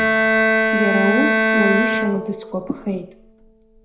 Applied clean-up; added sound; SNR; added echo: none; Bowed string instrument; -4 dB; reverberation time 0.5 s.